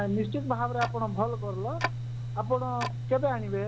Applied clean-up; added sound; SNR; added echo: none; Tick-tock; 3 dB; none.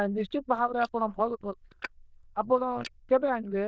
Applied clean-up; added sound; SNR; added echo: neural diffusion model UNIVERSE++.